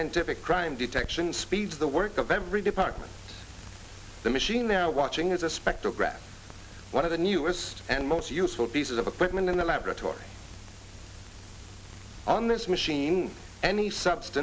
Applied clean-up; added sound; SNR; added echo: none; none; none; none.